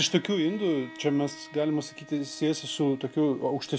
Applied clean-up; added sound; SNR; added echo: none; Bowed string instrument; 20 dB; none.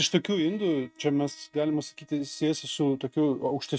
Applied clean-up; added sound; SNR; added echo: neural mask model RNNoise.